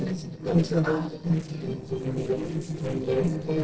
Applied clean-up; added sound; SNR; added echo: neural separator model SepFormer DNS4.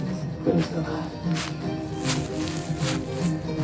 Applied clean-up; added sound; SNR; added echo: none; Walk, footsteps; 12 dB; reverberation time 0.3 s.